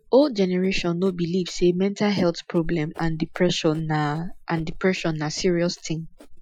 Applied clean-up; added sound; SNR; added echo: classical method Wiener filter.